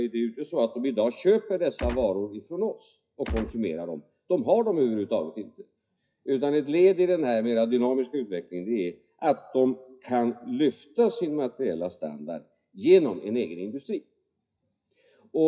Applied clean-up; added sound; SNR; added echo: classical method WPE with log-MMSE.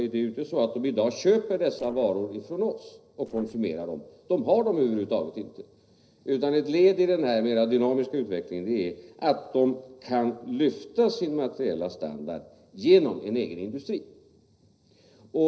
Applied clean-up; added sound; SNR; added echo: neural separator model SepFormer DNS4.